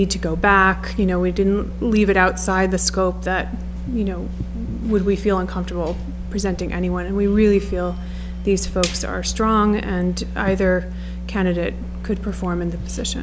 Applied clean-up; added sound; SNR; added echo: none; Waves, surf; 18 dB; none.